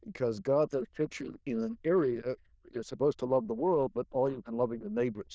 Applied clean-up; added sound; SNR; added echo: neural diffusion model UNIVERSE++.